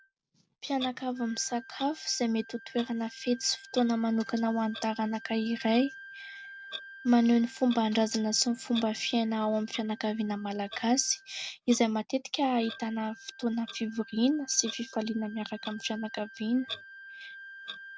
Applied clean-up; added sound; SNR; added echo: none; Wind instrument, woodwind instrument + Clock; 17 dB; none.